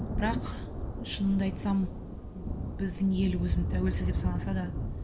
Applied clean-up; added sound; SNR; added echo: none; Thunder; 1 dB; reverberation time 2.2 s.